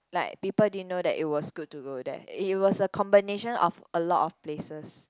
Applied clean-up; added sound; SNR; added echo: none; none; none; none.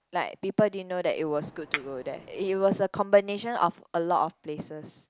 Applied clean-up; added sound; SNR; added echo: none; Chink, clink; 13 dB; none.